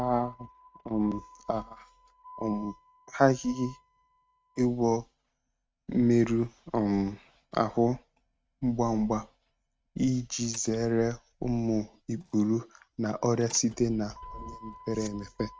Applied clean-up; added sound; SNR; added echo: neural mask model RNNoise.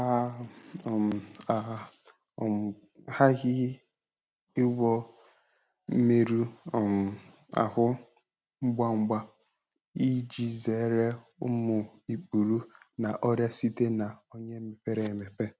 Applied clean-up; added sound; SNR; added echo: none; none; none; none.